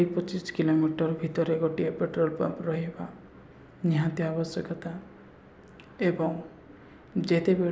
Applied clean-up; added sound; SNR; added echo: none; none; none; none.